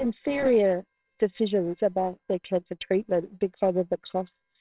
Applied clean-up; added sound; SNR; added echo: neural separator model SepFormer WHAMR!.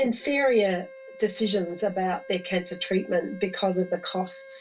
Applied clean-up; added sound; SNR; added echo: none; Wind instrument, woodwind instrument; 18 dB; reverberation time 0.1 s.